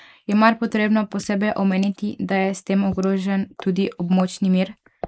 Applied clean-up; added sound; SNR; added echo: neural mask model Resemble Enhance denoiser.